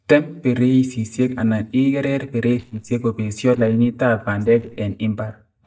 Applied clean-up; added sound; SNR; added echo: neural mask model DeepFilterNet 3.